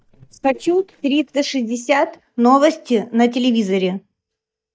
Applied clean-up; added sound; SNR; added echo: neural mask model DeepFilterNet 3.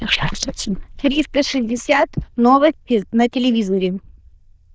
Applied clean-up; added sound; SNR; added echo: neural diffusion model UNIVERSE++.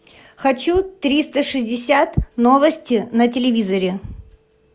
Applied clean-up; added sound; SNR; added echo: none; none; none; none.